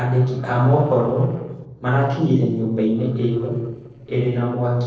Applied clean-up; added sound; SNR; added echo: neural separator model SepFormer DNS4.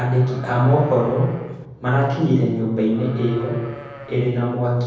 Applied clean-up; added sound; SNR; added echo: none; Livestock, farm animals, working animals; 18 dB; reverberation time 1.1 s.